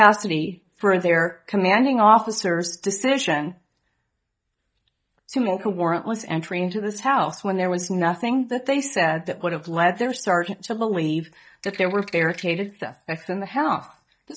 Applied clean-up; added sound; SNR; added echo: neural mask model DeepFilterNet 3.